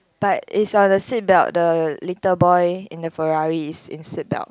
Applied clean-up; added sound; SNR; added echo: none; none; none; none.